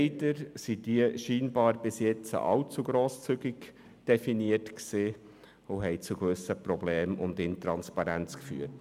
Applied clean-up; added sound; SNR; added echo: none; none; none; none.